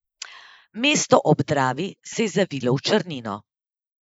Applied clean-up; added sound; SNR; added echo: neural mask model Resemble Enhance denoiser.